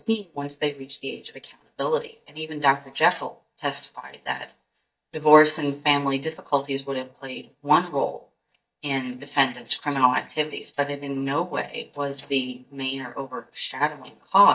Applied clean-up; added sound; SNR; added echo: neural mask model DeepFilterNet 3.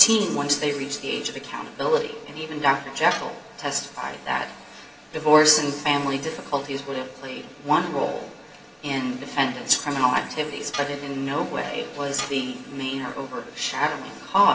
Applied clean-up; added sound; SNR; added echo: none; Tools; 13 dB; reverberation time 2.5 s.